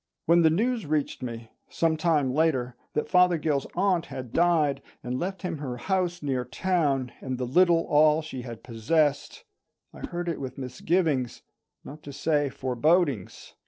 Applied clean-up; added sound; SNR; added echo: neural separator model SepFormer DNS4.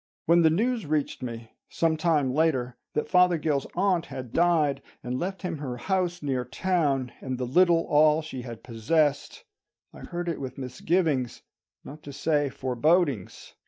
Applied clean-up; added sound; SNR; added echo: neural mask model DeepFilterNet 3.